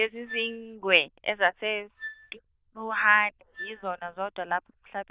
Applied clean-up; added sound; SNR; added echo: neural diffusion model UNIVERSE++.